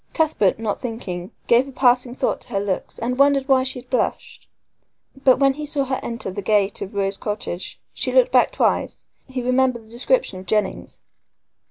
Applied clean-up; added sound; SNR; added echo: none; none; none; none.